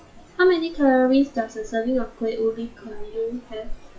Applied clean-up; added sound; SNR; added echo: classical method WPE with log-MMSE.